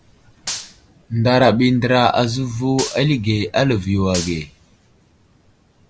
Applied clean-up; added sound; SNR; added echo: none; Gunshot, gunfire; 14 dB; none.